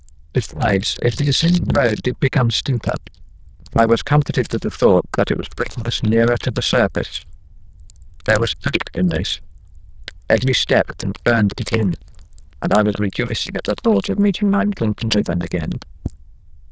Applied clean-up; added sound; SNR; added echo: neural diffusion model UNIVERSE++.